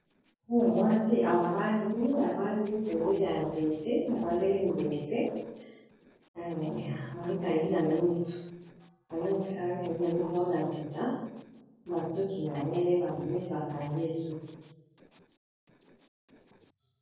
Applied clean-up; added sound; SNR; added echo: neural separator model SepFormer DNS4.